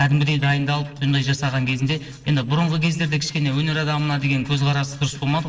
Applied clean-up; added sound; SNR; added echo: neural separator model SepFormer DNS4.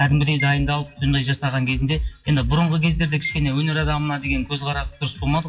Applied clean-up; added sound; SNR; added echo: classical method WPE with log-MMSE.